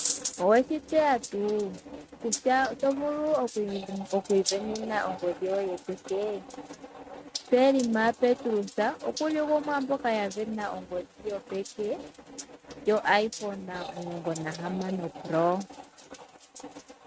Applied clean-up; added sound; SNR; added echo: neural mask model RNNoise.